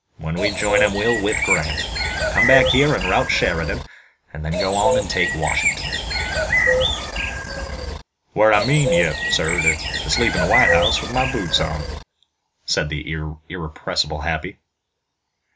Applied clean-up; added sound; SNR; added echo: none; Bird; -1 dB; none.